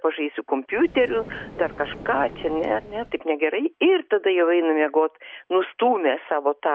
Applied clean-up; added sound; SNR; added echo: none; Car; 17 dB; none.